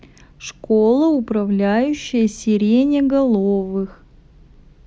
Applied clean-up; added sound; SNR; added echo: none; none; none; none.